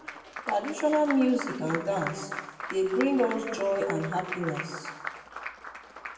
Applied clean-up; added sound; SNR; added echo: none; Applause; 9 dB; reverberation time 1.0 s.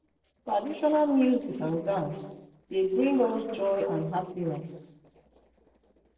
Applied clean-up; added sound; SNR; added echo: neural separator model SepFormer DNS4.